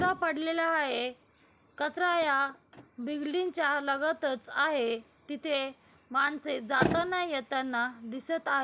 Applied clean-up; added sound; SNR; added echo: none; Motor vehicle (road); 12 dB; none.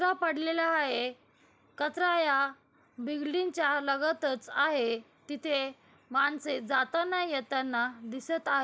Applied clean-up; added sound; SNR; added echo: none; none; none; none.